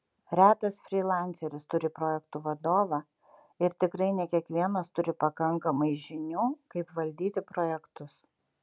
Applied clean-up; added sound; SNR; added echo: none; none; none; none.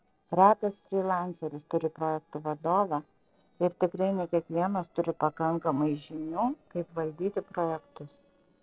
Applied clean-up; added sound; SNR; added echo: neural separator model SepFormer DNS4.